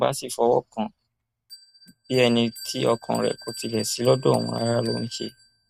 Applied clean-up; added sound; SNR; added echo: neural mask model RNNoise.